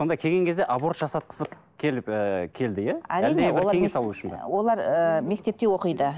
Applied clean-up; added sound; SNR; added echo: none; none; none; none.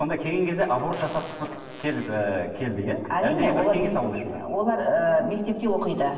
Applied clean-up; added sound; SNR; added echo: none; Fart; 19 dB; reverberation time 1.4 s.